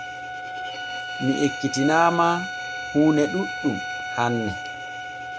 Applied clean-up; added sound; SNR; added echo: none; Bowed string instrument; 7 dB; none.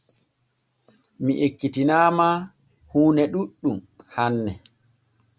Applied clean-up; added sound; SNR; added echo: none; none; none; none.